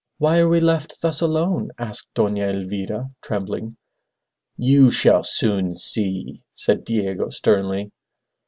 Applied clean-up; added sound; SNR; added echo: none; none; none; none.